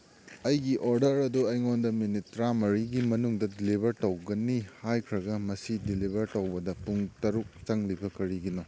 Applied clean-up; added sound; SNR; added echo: none; none; none; none.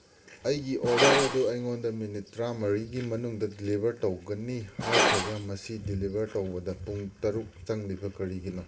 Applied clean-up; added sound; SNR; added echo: none; Glass; 3 dB; reverberation time 0.4 s.